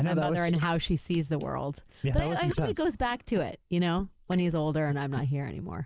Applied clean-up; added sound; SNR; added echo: neural mask model Resemble Enhance denoiser.